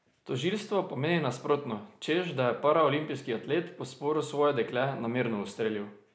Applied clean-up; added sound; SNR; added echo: none; none; none; none.